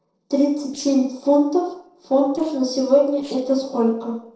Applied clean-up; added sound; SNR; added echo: neural separator model SepFormer DNS4.